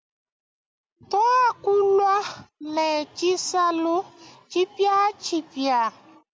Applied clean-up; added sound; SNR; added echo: none; none; none; none.